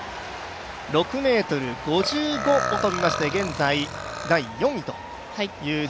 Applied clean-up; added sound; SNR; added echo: none; Burping, eructation; 6 dB; none.